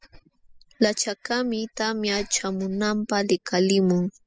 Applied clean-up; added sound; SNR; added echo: classical method spectral subtraction.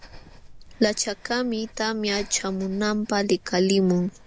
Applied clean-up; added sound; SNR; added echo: none; Breathing; 19 dB; none.